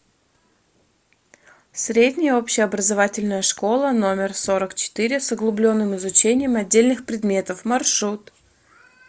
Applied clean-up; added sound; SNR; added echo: none; none; none; none.